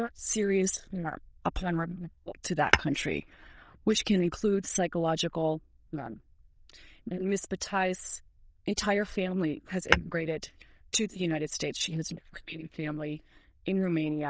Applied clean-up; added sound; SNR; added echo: neural diffusion model UNIVERSE++.